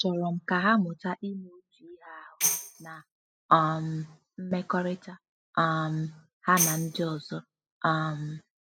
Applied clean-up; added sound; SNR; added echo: classical method spectral subtraction.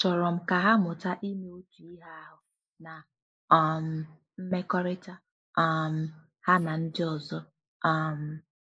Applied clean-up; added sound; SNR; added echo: neural mask model Resemble Enhance denoiser.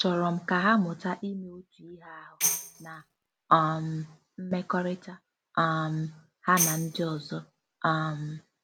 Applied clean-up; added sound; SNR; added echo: none; Tambourine; 4 dB; none.